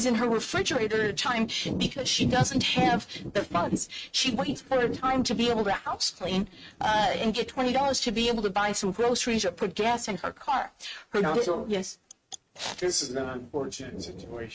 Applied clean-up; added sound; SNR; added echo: neural mask model RNNoise.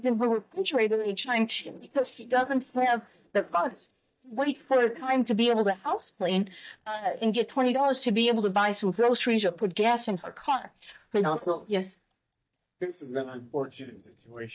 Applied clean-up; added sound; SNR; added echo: neural mask model DeepFilterNet 3.